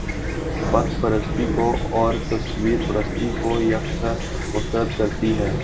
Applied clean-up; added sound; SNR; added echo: none; Chirp, tweet / Fowl; 1 dB; none.